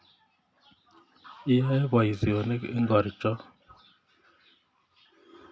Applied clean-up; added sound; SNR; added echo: none; none; none; none.